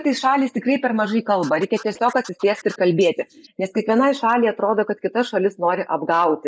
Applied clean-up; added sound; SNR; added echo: neural mask model Resemble Enhance denoiser.